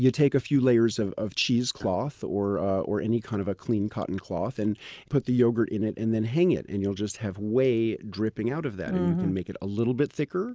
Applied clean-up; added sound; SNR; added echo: none; none; none; none.